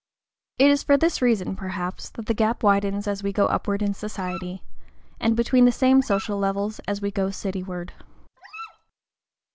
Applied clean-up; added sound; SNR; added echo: none; Dog; 19 dB; none.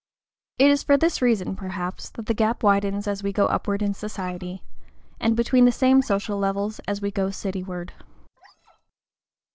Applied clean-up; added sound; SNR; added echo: neural separator model SepFormer DNS4.